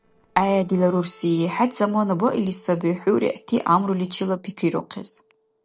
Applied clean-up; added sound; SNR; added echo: neural separator model SepFormer DNS4.